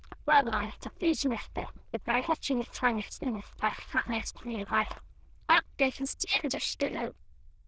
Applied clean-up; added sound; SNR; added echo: neural diffusion model UNIVERSE++.